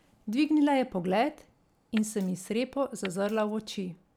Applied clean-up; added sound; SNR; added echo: none; Glass; 19 dB; none.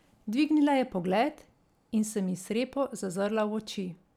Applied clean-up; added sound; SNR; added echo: none; none; none; none.